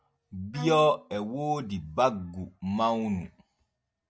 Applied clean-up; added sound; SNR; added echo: none; Bowed string instrument; 15 dB; none.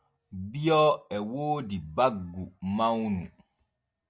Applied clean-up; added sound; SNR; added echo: none; none; none; none.